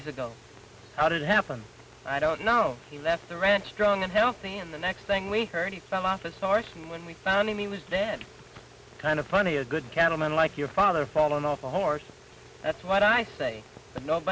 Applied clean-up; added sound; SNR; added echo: none; none; none; none.